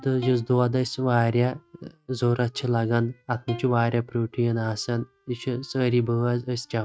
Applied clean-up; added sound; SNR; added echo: neural mask model RNNoise.